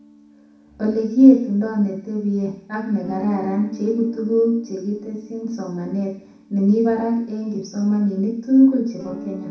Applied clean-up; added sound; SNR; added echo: none; Guitar; 19 dB; reverberation time 0.6 s.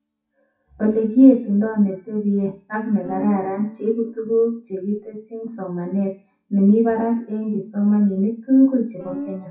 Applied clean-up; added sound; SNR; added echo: classical method WPE with log-MMSE.